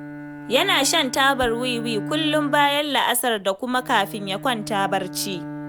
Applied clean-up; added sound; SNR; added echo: none; Bowed string instrument; 11 dB; none.